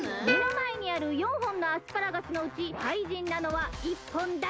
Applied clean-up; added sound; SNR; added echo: none; Plucked string instrument; 5 dB; none.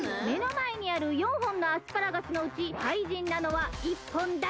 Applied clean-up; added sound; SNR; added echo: none; none; none; none.